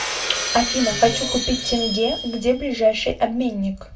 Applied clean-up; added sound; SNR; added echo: none; Shatter; 6 dB; reverberation time 0.2 s.